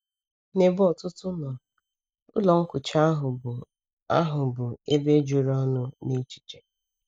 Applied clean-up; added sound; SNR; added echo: neural mask model DeepFilterNet 3.